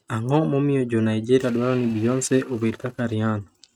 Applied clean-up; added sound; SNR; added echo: neural mask model RNNoise.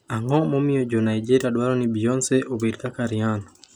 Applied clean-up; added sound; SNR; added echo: none; none; none; none.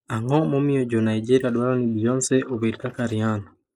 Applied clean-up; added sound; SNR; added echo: neural mask model Resemble Enhance denoiser.